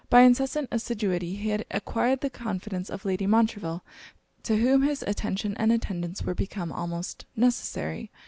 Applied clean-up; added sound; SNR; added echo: none; none; none; none.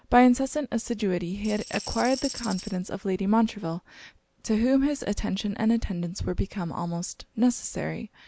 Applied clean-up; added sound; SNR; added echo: none; Tambourine; 12 dB; none.